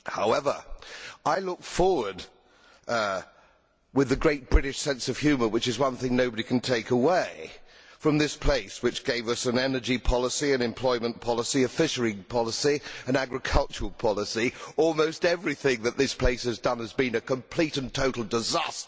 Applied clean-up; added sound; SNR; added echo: none; none; none; none.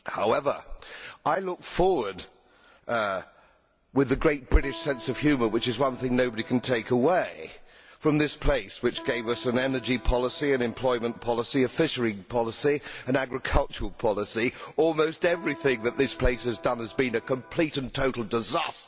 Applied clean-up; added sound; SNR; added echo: none; Electric guitar; 18 dB; none.